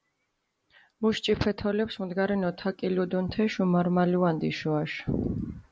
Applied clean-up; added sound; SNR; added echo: none; none; none; none.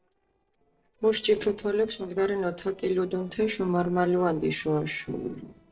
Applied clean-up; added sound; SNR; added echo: neural separator model SepFormer DNS4.